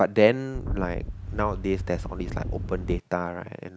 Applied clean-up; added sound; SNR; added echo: none; Wind; 4 dB; none.